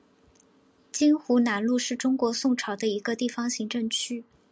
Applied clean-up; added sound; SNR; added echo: none; none; none; none.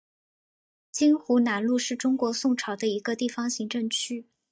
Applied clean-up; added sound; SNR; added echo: neural mask model DeepFilterNet 3.